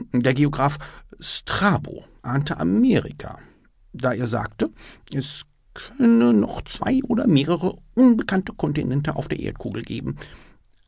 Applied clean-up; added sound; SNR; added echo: none; none; none; none.